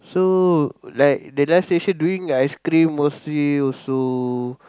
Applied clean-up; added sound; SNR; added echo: none; none; none; none.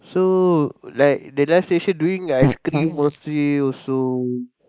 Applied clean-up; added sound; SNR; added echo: neural mask model Resemble Enhance denoiser.